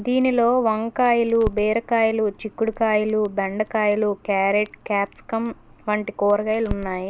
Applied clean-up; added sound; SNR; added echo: none; Crackle; 17 dB; none.